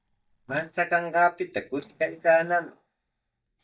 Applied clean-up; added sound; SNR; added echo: neural mask model DeepFilterNet 3.